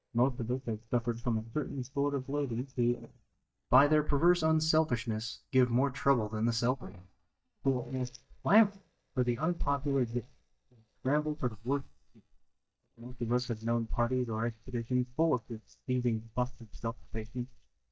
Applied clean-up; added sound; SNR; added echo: neural mask model DeepFilterNet 3.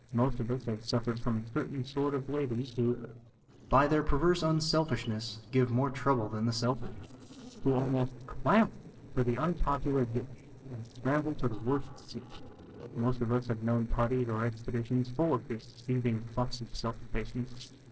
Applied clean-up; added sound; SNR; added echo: neural separator model SepFormer DNS4.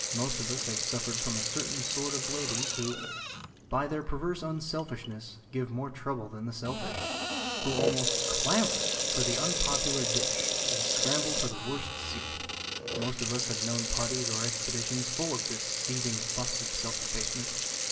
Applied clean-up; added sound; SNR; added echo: none; Sink (filling or washing) / Water tap, faucet; -3 dB; reverberation time 0.7 s.